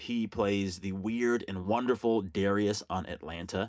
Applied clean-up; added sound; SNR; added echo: none; none; none; reverberation time 0.3 s.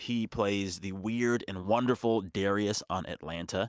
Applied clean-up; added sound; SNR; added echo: none; none; none; none.